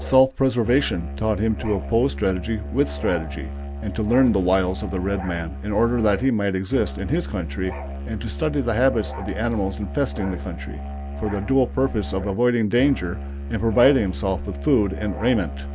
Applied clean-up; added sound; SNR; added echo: none; Musical instrument; 8 dB; none.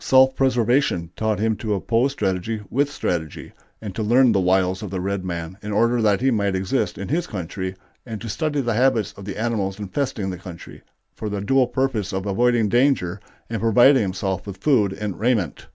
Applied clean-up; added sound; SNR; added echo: none; none; none; none.